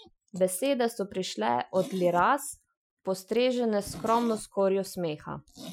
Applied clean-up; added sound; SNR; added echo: classical method Wiener filter.